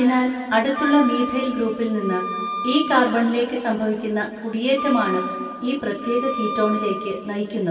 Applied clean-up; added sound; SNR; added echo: none; Wind instrument, woodwind instrument; 8 dB; reverberation time 2.1 s.